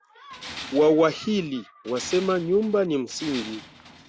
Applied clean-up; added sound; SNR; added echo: none; Tools; 15 dB; none.